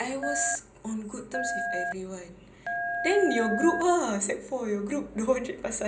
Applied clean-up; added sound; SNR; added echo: none; Telephone; 4 dB; reverberation time 0.5 s.